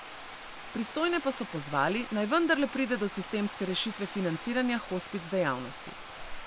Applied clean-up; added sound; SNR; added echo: none; Bathtub (filling or washing); 9 dB; none.